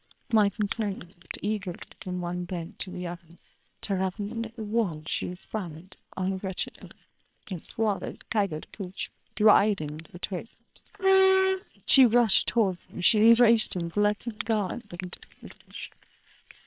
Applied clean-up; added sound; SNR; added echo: neural separator model SepFormer WHAM!.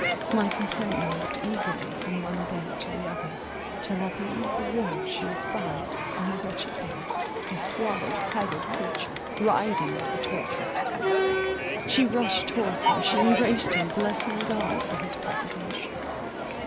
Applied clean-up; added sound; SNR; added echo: none; Crowd; -1 dB; none.